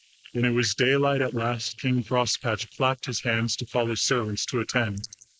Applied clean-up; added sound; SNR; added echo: neural mask model Resemble Enhance denoiser.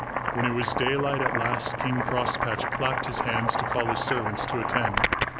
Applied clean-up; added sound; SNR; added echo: none; Boiling; -2 dB; none.